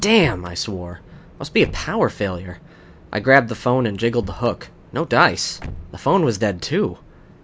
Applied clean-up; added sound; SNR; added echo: none; Slam / Car; 19 dB; none.